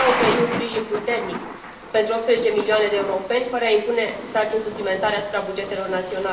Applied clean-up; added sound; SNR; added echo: none; Thunder / Rain; 8 dB; reverberation time 0.9 s.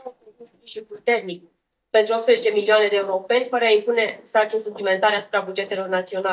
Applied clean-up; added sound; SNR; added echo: neural mask model DeepFilterNet 3.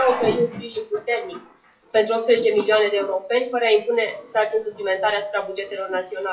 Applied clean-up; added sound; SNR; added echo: classical method WPE with log-MMSE.